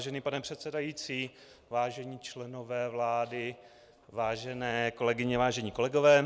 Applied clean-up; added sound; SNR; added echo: none; none; none; none.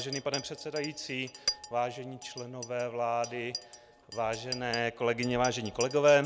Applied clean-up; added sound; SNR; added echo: none; Chink, clink; 11 dB; none.